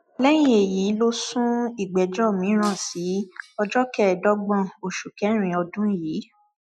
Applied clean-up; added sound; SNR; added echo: classical method Wiener filter.